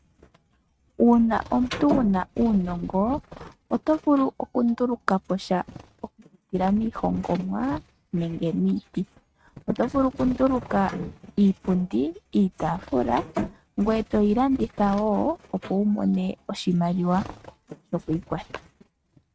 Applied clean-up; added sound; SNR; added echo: neural mask model RNNoise.